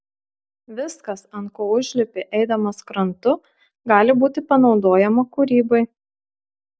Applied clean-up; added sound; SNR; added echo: none; none; none; none.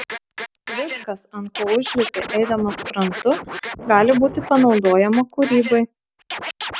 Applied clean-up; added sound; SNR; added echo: none; Scratching (performance technique); 11 dB; none.